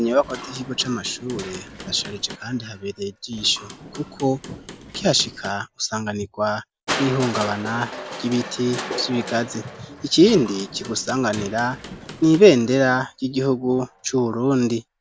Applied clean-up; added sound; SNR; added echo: none; Crushing + Hammer / Wood; 13 dB; none.